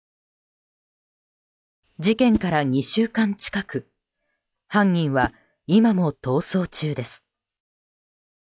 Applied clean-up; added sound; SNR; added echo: classical method log-MMSE.